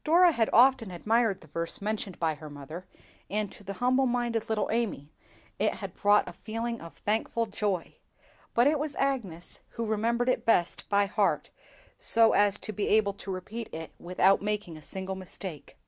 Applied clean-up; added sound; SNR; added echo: none; none; none; none.